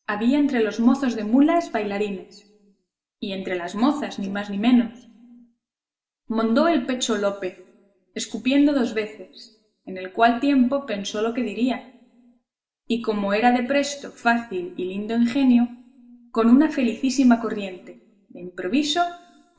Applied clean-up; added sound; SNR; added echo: none; none; none; reverberation time 0.7 s.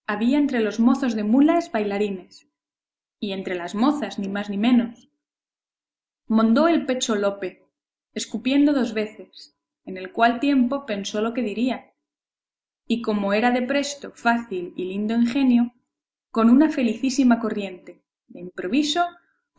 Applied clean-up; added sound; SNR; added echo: none; none; none; none.